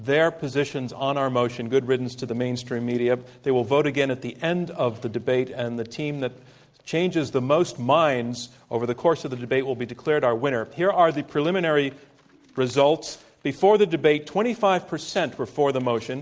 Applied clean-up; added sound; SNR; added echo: none; none; none; none.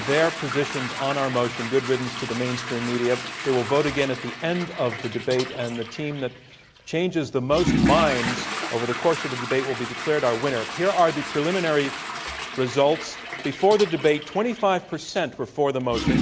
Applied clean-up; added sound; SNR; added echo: none; Toilet flush / Water; 6 dB; none.